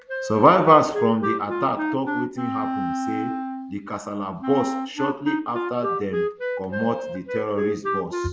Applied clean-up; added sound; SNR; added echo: none; Wind instrument, woodwind instrument; 4 dB; none.